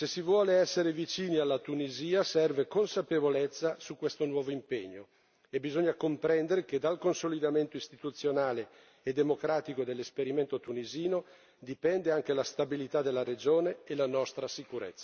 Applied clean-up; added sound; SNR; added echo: none; none; none; none.